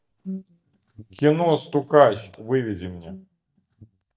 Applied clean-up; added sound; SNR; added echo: neural mask model DeepFilterNet 3.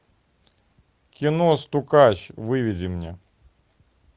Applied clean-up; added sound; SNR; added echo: none; none; none; none.